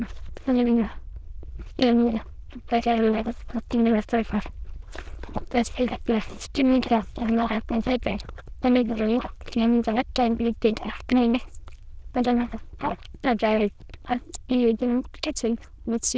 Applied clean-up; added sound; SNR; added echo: neural diffusion model UNIVERSE++.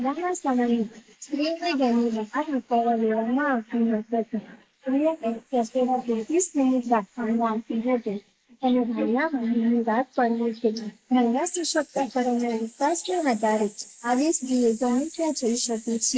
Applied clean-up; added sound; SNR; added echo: neural mask model Resemble Enhance denoiser.